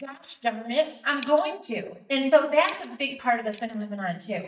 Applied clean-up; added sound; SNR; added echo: neural mask model DeepFilterNet 3.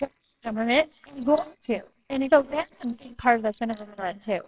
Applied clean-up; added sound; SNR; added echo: neural separator model SepFormer WHAMR!.